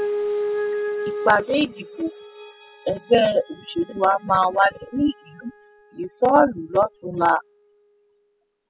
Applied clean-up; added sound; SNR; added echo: classical method spectral subtraction.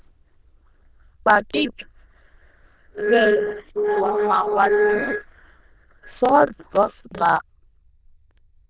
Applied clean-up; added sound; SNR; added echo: neural diffusion model UNIVERSE++.